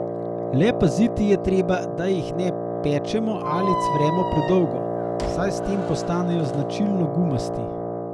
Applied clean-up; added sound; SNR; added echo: none; Wind instrument, woodwind instrument + Squeak; 3 dB; none.